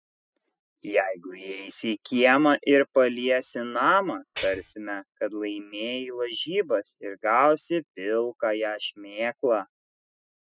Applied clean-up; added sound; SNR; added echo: classical method spectral subtraction.